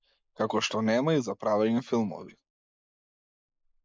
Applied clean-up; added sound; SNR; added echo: neural mask model Resemble Enhance denoiser.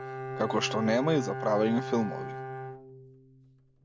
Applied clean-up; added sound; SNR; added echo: none; Bowed string instrument; 7 dB; none.